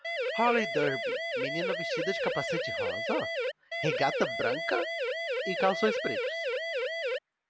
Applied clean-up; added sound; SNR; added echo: none; Siren; -1 dB; none.